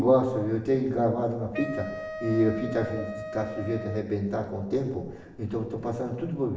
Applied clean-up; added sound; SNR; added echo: none; Wind instrument, woodwind instrument; 10 dB; reverberation time 0.9 s.